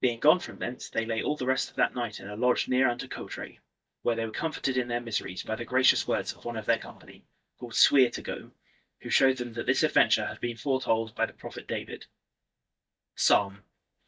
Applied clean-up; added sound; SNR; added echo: neural mask model DeepFilterNet 3.